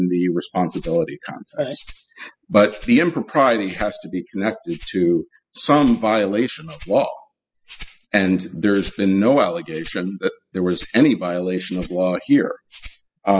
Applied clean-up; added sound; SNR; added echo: classical method spectral subtraction.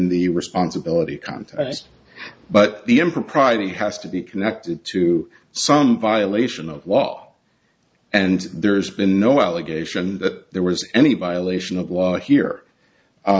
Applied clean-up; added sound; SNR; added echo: none; none; none; none.